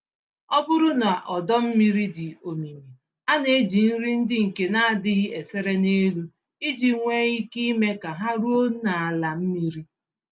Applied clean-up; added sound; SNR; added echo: none; none; none; none.